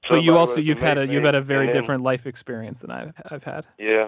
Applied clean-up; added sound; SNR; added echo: none; none; none; none.